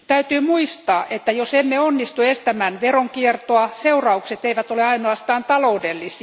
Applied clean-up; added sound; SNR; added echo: none; none; none; none.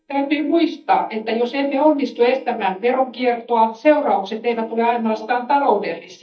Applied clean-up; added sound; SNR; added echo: neural mask model DeepFilterNet 3.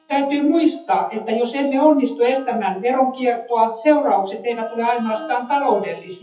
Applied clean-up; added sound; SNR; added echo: classical method WPE with log-MMSE.